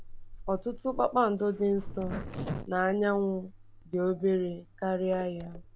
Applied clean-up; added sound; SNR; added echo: none; Zipper (clothing); 11 dB; none.